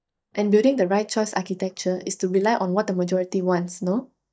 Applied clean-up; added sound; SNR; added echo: neural mask model DeepFilterNet 3.